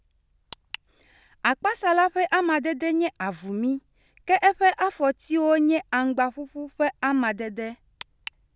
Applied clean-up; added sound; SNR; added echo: none; none; none; none.